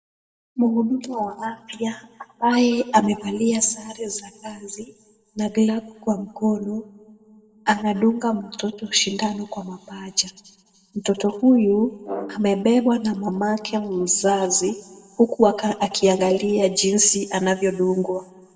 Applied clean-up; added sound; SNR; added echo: none; Brass instrument; 13 dB; reverberation time 1.3 s.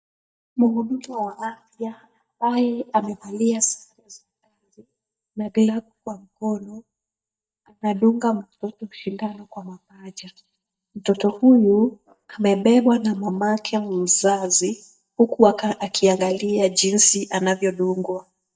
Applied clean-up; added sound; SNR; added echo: neural mask model DeepFilterNet 3.